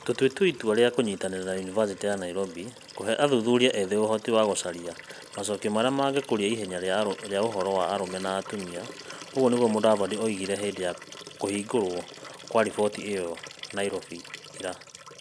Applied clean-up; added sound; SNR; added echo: none; Liquid; 17 dB; none.